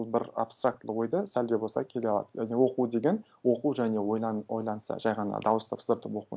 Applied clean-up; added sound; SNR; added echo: none; none; none; none.